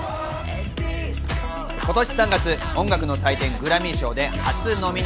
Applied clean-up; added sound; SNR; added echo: none; none; none; none.